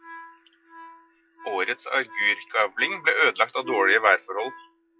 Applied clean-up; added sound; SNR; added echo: classical method log-MMSE.